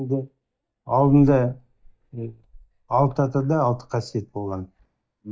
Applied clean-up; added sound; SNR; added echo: neural mask model DeepFilterNet 3.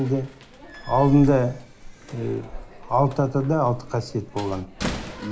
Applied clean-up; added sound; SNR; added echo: none; Slam; 12 dB; reverberation time 0.4 s.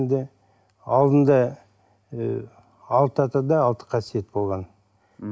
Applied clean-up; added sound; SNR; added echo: none; none; none; none.